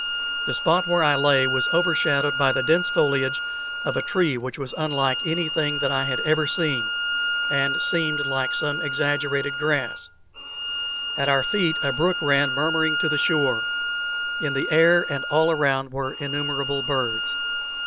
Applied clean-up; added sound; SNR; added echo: none; Bowed string instrument; 1 dB; none.